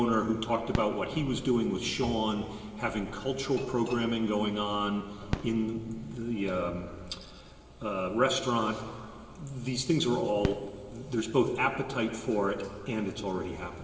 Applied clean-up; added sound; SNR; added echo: none; Fireworks; 12 dB; reverberation time 2.8 s.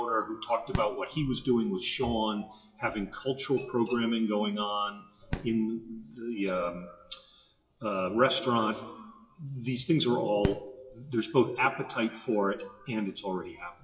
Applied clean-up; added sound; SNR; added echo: classical method WPE with log-MMSE.